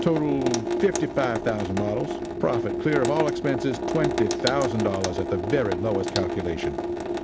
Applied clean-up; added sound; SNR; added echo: none; Sink (filling or washing) / Water tap, faucet; 1 dB; none.